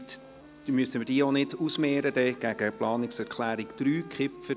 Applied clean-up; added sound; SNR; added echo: none; Wind instrument, woodwind instrument; 19 dB; none.